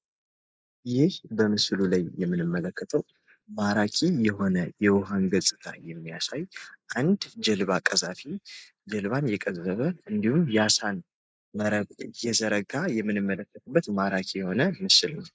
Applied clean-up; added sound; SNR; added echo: neural mask model Resemble Enhance denoiser.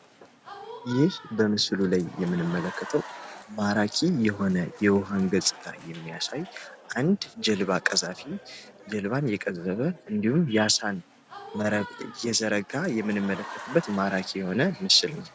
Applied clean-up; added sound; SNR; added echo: none; Applause / Crowd; 17 dB; none.